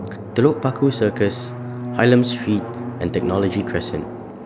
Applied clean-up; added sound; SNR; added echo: none; Drum; 8 dB; none.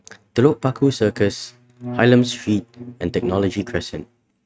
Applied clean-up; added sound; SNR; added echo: neural mask model RNNoise.